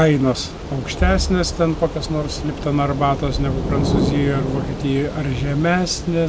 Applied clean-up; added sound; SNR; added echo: none; Thunder / Rain; 5 dB; none.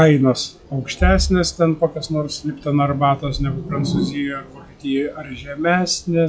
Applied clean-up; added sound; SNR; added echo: classical method log-MMSE.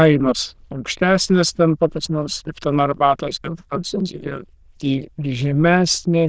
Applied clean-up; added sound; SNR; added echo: neural diffusion model UNIVERSE++.